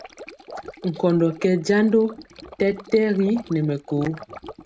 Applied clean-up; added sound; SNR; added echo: neural mask model RNNoise.